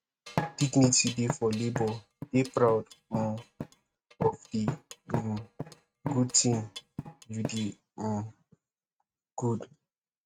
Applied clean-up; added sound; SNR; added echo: neural mask model RNNoise.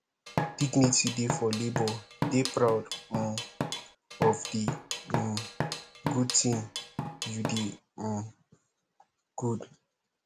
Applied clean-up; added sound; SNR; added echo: none; Drum kit; 3 dB; none.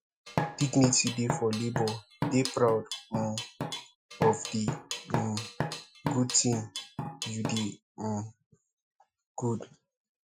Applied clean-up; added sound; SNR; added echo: classical method Wiener filter.